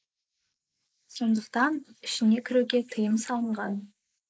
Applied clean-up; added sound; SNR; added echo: neural mask model Resemble Enhance denoiser.